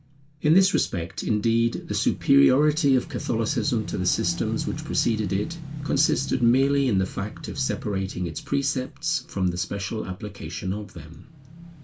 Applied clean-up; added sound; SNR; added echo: none; Motorcycle / Engine; 13 dB; reverberation time 0.2 s.